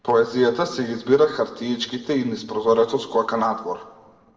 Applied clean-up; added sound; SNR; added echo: neural separator model SepFormer DNS4.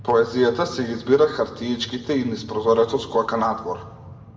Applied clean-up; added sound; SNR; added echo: none; Train; 19 dB; reverberation time 1.2 s.